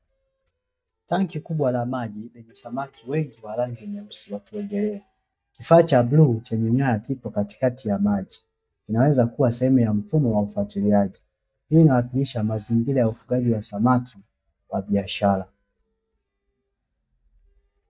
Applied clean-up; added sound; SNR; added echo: neural mask model DeepFilterNet 3.